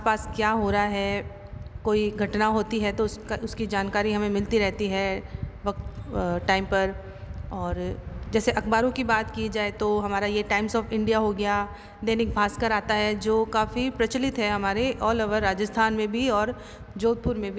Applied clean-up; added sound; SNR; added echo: none; none; none; none.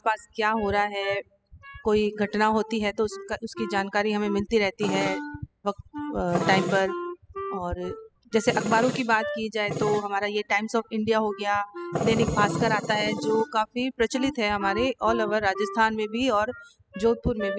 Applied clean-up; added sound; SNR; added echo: classical method spectral subtraction.